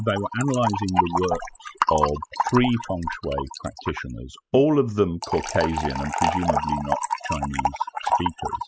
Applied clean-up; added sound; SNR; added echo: classical method spectral subtraction.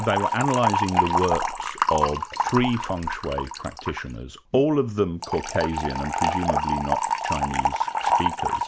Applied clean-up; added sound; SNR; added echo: none; Fill (with liquid) / Trickle, dribble; 0 dB; none.